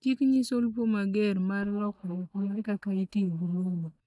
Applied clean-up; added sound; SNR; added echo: neural mask model DeepFilterNet 3.